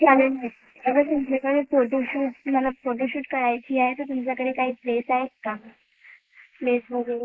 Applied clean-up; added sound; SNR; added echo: neural mask model Resemble Enhance denoiser.